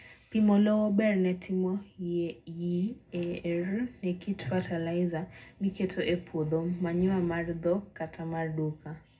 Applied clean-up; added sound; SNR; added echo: none; none; none; reverberation time 0.3 s.